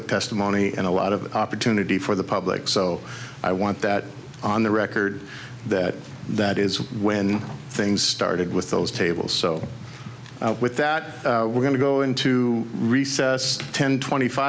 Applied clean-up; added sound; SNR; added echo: none; none; none; none.